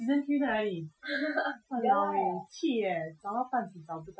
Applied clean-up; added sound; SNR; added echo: classical method Wiener filter.